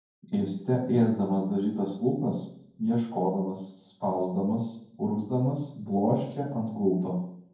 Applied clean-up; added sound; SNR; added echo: none; none; none; reverberation time 0.9 s.